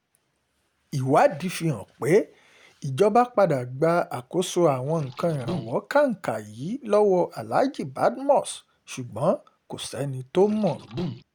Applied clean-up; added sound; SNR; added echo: none; Liquid; 10 dB; none.